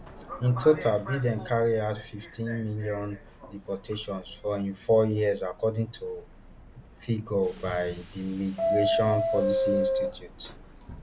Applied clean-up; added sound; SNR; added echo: none; Subway, metro, underground; 4 dB; none.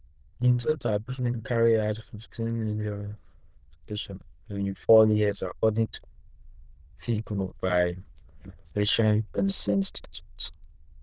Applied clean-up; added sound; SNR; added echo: neural diffusion model UNIVERSE++.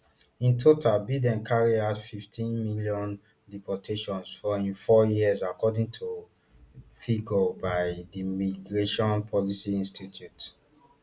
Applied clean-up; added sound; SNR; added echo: none; none; none; none.